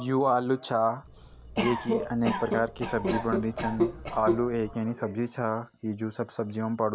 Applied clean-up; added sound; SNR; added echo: none; Cough; 2 dB; none.